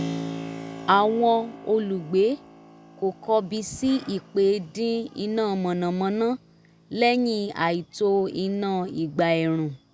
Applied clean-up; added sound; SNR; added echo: none; Keyboard (musical); 16 dB; none.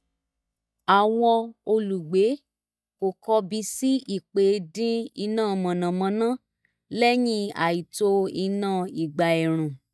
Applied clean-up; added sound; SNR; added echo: neural mask model DeepFilterNet 3.